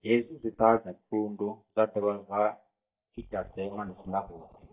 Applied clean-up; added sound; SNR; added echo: neural mask model DeepFilterNet 3.